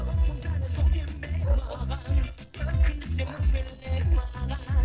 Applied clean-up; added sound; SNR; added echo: neural separator model SepFormer DNS4.